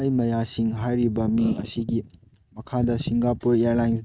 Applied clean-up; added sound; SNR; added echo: neural mask model RNNoise.